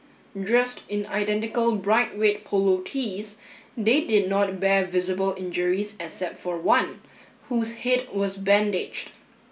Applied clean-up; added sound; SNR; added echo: none; none; none; none.